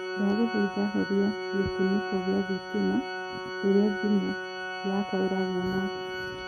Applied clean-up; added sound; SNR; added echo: none; Organ; 6 dB; none.